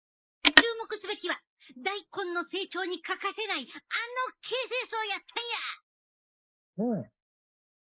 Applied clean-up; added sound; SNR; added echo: neural mask model Resemble Enhance denoiser.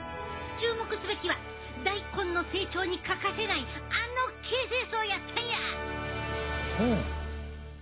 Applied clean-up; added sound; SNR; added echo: none; none; none; none.